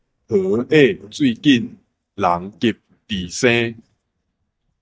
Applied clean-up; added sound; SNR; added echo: neural mask model DeepFilterNet 3.